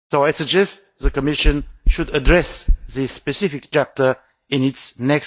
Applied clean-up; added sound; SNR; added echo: neural mask model DeepFilterNet 3.